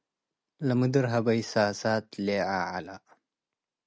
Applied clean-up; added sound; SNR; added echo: none; none; none; none.